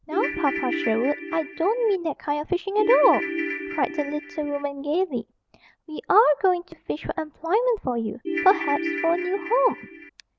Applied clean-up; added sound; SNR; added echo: none; Ringtone / Keyboard (musical); 6 dB; none.